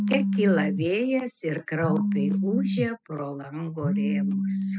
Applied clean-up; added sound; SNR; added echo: classical method spectral subtraction.